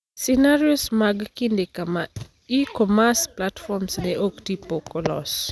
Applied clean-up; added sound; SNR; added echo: none; none; none; none.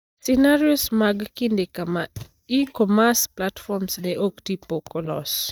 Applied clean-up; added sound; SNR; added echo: neural mask model DeepFilterNet 3.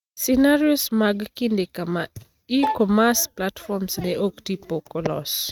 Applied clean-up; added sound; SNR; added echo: neural mask model RNNoise.